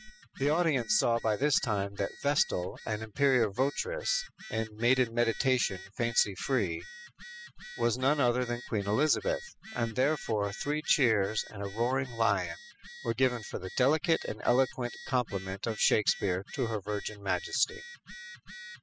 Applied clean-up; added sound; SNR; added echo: classical method spectral subtraction.